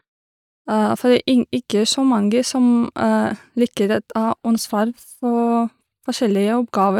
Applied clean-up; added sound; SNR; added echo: neural mask model DeepFilterNet 3.